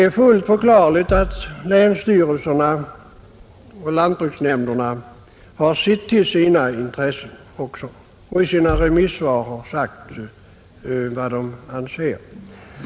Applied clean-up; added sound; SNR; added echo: none; Bass drum; 11 dB; none.